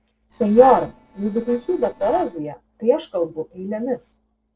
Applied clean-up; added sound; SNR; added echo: neural separator model SepFormer DNS4.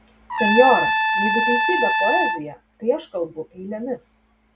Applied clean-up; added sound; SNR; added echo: none; Trumpet; -3 dB; none.